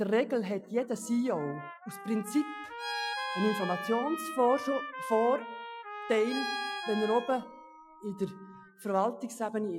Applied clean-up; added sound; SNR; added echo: classical method Wiener filter.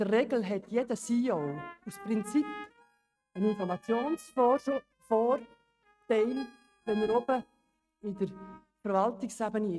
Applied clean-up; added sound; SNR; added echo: neural mask model RNNoise.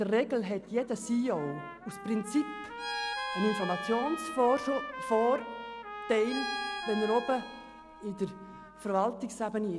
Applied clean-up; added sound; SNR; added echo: none; Bowed string instrument + Trumpet; 8 dB; none.